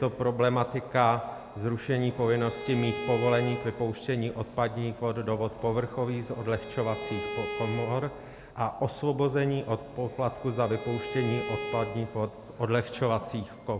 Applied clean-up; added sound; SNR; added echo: none; Bowed string instrument; 11 dB; none.